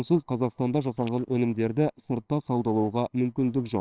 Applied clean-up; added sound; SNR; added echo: neural separator model SepFormer WHAMR!.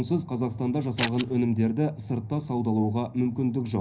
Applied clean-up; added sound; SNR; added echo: none; Scissors; 6 dB; reverberation time 0.5 s.